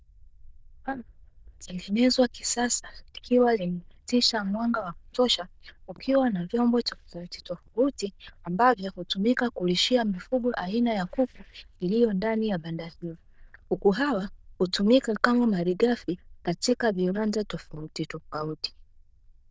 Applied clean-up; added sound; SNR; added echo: neural diffusion model UNIVERSE++.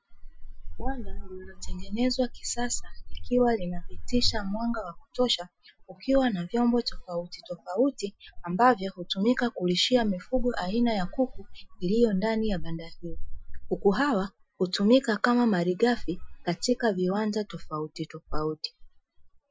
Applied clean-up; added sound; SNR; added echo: classical method Wiener filter.